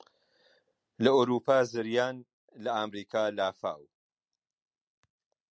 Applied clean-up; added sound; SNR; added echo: none; none; none; none.